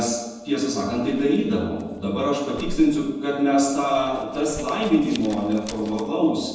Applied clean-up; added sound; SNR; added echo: none; Crumpling, crinkling; 17 dB; reverberation time 1.1 s.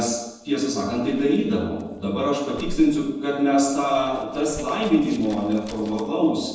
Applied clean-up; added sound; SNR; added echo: neural separator model SepFormer DNS4.